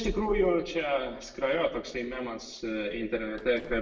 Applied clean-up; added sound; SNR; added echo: neural separator model SepFormer DNS4.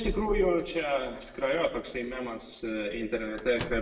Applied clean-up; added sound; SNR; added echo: none; Microwave oven; 16 dB; reverberation time 0.9 s.